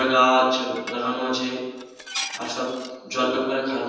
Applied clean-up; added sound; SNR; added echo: none; Dishes, pots, and pans; 13 dB; reverberation time 1.1 s.